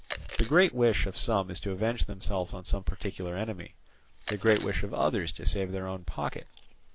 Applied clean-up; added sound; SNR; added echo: none; Chewing, mastication; 18 dB; none.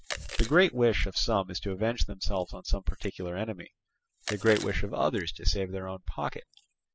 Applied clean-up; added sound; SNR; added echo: classical method spectral subtraction.